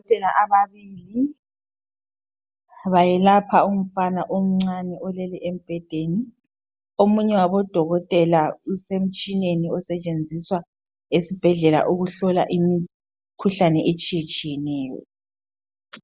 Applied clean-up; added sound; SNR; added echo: none; none; none; none.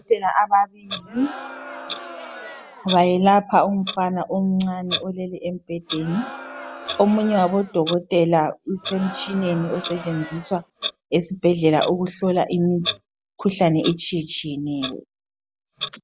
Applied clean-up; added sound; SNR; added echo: none; Crowd + Clock; 13 dB; none.